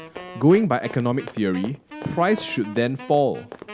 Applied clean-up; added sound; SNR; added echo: none; Wind instrument, woodwind instrument + Run; 16 dB; none.